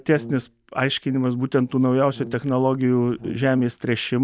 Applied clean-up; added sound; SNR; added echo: neural mask model DeepFilterNet 3.